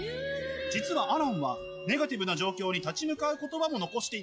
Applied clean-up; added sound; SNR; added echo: classical method log-MMSE.